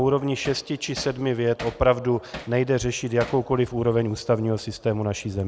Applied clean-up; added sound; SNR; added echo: none; Hammer; 17 dB; none.